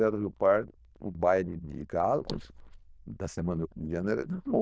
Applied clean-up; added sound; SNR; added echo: neural diffusion model UNIVERSE++.